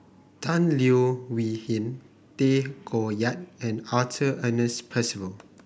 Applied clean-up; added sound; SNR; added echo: none; none; none; none.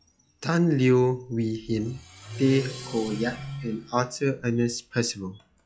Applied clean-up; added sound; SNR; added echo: classical method log-MMSE.